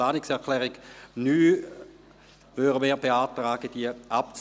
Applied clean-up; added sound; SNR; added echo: none; none; none; none.